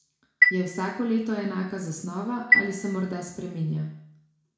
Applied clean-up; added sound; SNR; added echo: none; Chime; -2 dB; reverberation time 0.6 s.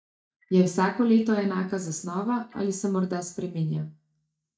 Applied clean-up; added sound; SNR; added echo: neural mask model DeepFilterNet 3.